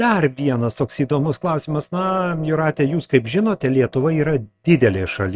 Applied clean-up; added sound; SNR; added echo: neural mask model RNNoise.